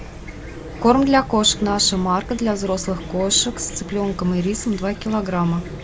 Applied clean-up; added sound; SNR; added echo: none; Chirp, tweet / Fowl; 12 dB; none.